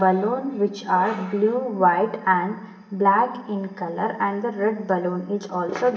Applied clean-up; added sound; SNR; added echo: none; none; none; reverberation time 0.9 s.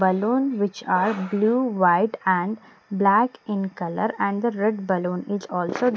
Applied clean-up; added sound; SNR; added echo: none; none; none; none.